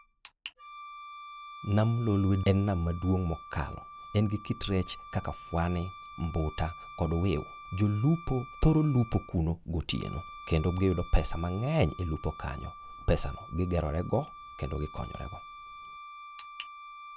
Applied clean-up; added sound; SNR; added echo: none; Wind instrument, woodwind instrument; 16 dB; none.